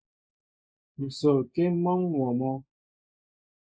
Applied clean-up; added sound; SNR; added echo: neural mask model Resemble Enhance denoiser.